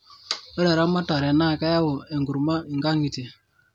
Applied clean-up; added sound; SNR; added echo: none; none; none; none.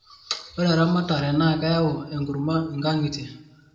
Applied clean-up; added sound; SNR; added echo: none; none; none; reverberation time 0.7 s.